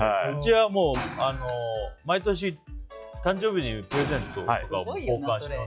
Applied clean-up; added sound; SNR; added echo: classical method log-MMSE.